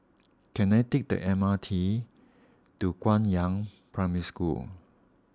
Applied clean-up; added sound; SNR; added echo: none; none; none; none.